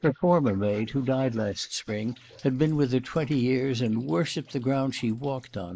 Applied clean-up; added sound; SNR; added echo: neural mask model Resemble Enhance denoiser.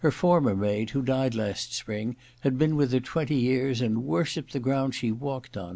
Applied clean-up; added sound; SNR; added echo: none; none; none; none.